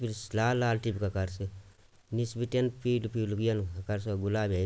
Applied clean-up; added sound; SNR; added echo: none; none; none; none.